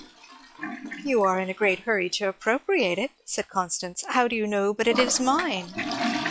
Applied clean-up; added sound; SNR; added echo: classical method log-MMSE.